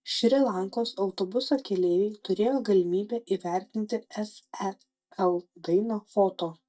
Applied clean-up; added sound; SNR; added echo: neural mask model DeepFilterNet 3.